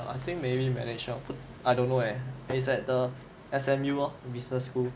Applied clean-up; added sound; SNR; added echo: none; none; none; none.